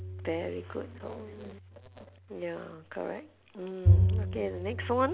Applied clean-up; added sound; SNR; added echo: none; Bowed string instrument; -5 dB; none.